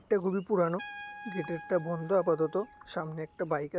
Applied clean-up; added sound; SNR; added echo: none; Trumpet; 17 dB; none.